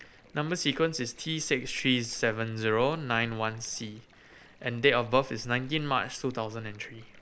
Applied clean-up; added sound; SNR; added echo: none; Stream; 19 dB; none.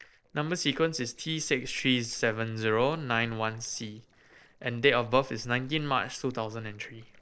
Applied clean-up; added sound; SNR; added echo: neural separator model SepFormer DNS4.